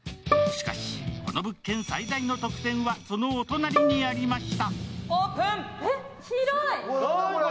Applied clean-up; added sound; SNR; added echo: none; Bowed string instrument; 4 dB; none.